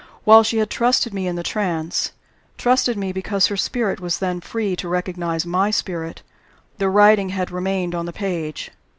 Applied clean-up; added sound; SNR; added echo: none; none; none; none.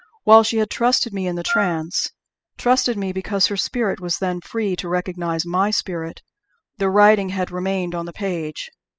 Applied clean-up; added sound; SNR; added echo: classical method spectral subtraction.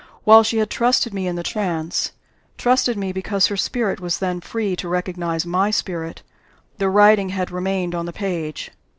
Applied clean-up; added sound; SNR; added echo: neural separator model SepFormer DNS4.